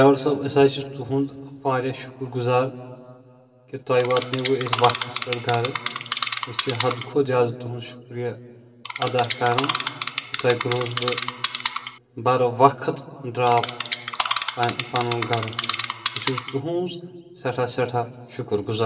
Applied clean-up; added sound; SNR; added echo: none; Insect; 5 dB; reverberation time 2.9 s.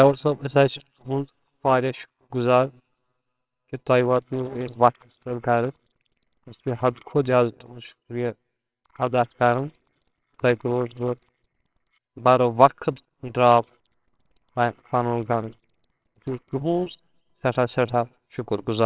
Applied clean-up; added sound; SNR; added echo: neural separator model SepFormer WHAMR!.